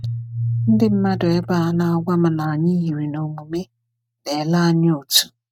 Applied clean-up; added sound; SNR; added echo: neural mask model RNNoise.